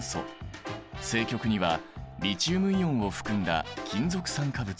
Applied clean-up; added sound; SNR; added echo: none; none; none; none.